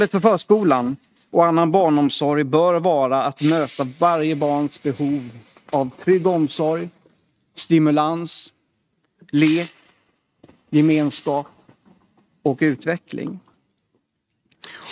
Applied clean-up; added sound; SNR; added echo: neural mask model RNNoise.